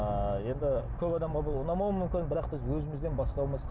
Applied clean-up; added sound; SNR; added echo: none; none; none; none.